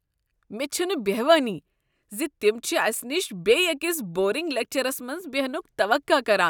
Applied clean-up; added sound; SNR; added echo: none; none; none; none.